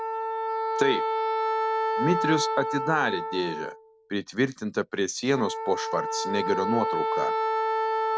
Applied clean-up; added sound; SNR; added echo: none; Wind instrument, woodwind instrument; -1 dB; none.